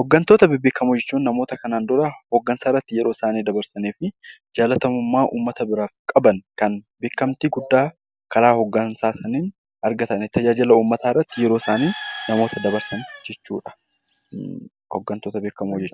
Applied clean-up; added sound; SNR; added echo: none; Bird / Chicken, rooster; 15 dB; none.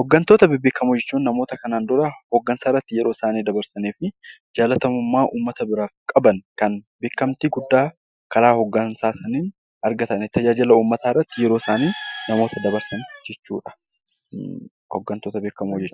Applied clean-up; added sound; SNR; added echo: classical method Wiener filter.